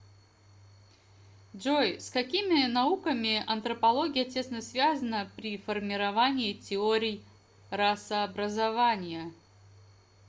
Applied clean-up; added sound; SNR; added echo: none; none; none; none.